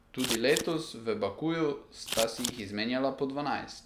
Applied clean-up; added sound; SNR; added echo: none; Scissors; 4 dB; none.